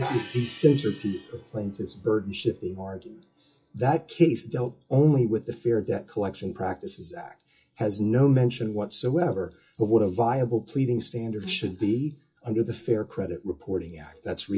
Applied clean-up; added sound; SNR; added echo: classical method WPE with log-MMSE.